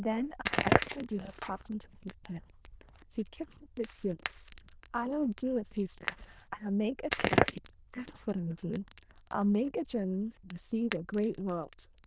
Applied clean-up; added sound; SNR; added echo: neural diffusion model UNIVERSE++.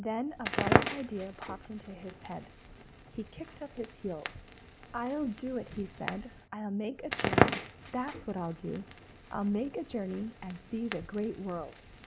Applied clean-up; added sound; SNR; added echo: none; Crackle; -2 dB; none.